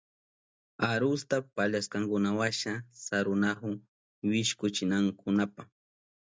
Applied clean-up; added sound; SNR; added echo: none; none; none; none.